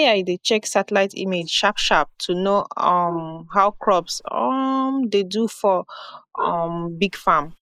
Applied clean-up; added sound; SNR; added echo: neural mask model Resemble Enhance denoiser.